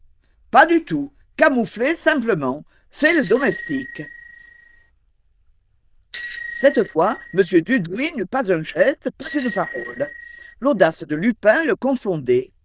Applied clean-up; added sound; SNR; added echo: neural diffusion model UNIVERSE++.